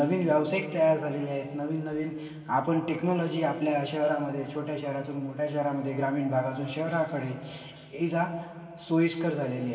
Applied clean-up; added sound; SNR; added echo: none; none; none; reverberation time 2.6 s.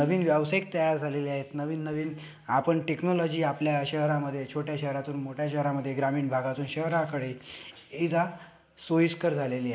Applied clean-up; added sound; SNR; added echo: none; none; none; none.